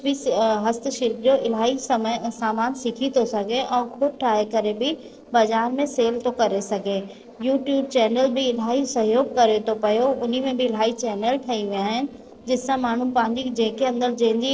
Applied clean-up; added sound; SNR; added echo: neural separator model SepFormer DNS4.